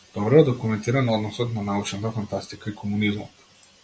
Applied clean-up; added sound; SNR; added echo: none; none; none; none.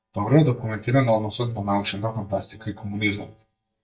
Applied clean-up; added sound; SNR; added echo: neural mask model DeepFilterNet 3.